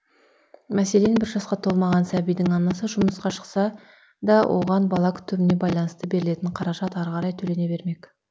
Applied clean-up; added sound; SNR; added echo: none; none; none; none.